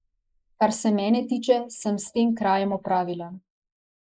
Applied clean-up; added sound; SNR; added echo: neural mask model Resemble Enhance denoiser.